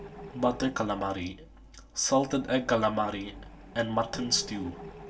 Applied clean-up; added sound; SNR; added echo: none; Mechanisms; 16 dB; reverberation time 0.2 s.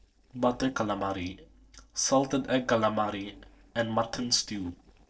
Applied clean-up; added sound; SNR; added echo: neural separator model SepFormer DNS4.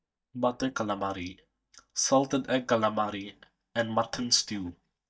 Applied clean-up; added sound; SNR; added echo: neural mask model DeepFilterNet 3.